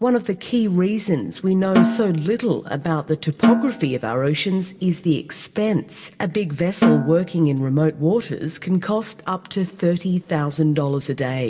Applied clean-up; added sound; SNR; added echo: none; Snare drum; 3 dB; reverberation time 2.4 s.